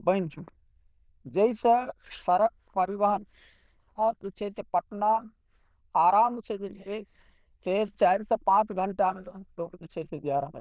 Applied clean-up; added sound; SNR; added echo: neural diffusion model UNIVERSE++.